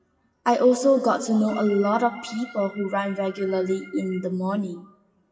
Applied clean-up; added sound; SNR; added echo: classical method WPE with log-MMSE.